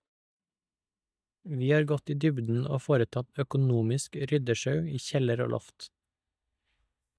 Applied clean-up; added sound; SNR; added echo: neural mask model DeepFilterNet 3.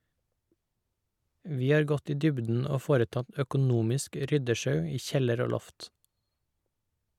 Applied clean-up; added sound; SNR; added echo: none; none; none; none.